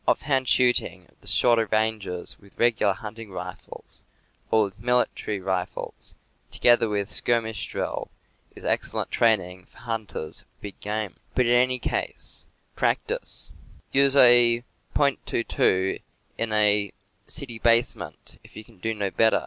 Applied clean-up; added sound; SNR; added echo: none; none; none; none.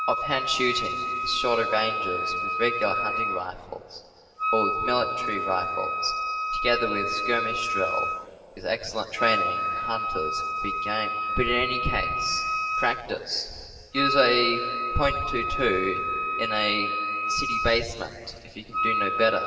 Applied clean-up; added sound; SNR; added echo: none; Wind instrument, woodwind instrument; 0 dB; reverberation time 2.7 s.